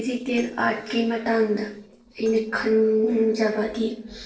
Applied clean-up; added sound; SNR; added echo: neural separator model SepFormer DNS4.